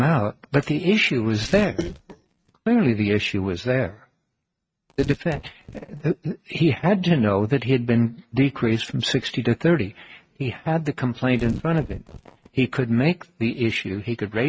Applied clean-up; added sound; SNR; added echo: neural mask model RNNoise.